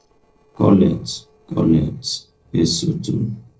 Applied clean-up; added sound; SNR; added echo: neural separator model SepFormer DNS4.